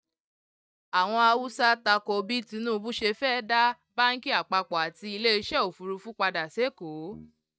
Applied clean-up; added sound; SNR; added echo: neural mask model DeepFilterNet 3.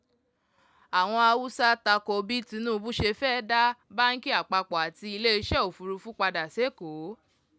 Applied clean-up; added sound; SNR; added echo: none; none; none; none.